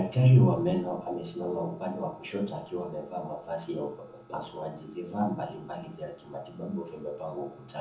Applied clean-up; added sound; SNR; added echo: none; none; none; reverberation time 0.6 s.